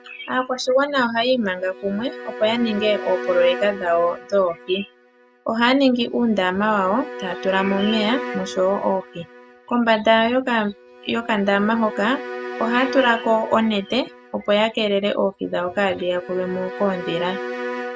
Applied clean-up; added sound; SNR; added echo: none; Bowed string instrument; 12 dB; none.